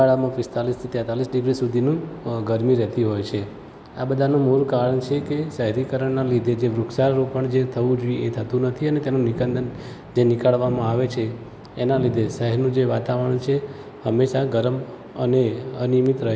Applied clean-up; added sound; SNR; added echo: none; none; none; none.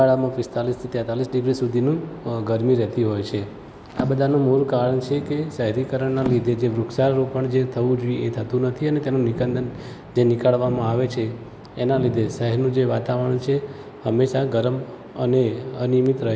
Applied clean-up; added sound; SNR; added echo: none; Percussion; 11 dB; none.